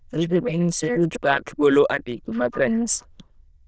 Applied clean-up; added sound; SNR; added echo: neural diffusion model UNIVERSE++.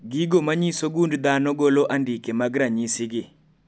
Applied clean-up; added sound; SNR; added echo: none; none; none; none.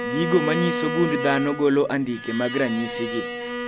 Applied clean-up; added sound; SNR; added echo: none; Bowed string instrument; 5 dB; none.